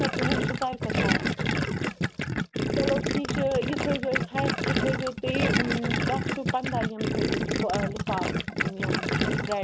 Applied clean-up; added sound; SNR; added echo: none; Gurgling; -5 dB; none.